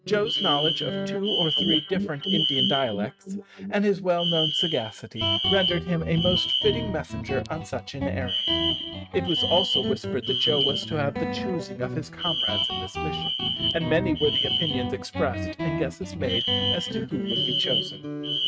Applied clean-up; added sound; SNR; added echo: neural mask model RNNoise.